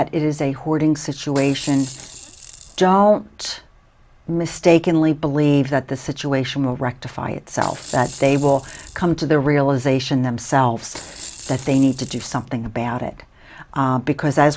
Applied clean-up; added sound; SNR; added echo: none; Rattle / Rattle (instrument); 17 dB; none.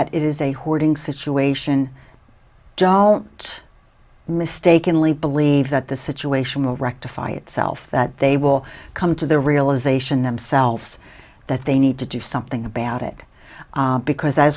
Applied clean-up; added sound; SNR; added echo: none; none; none; none.